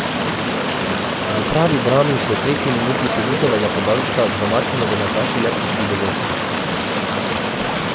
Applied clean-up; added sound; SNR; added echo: none; Stream; -2 dB; none.